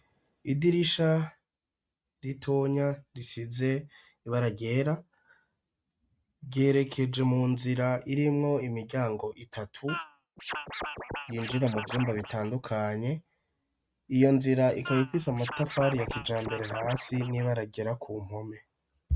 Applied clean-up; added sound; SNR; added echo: neural mask model RNNoise.